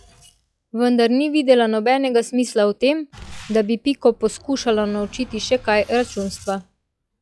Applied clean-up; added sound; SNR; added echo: classical method log-MMSE.